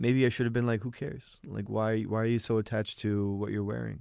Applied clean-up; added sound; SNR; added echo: none; none; none; none.